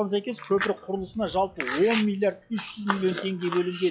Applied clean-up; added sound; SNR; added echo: classical method log-MMSE.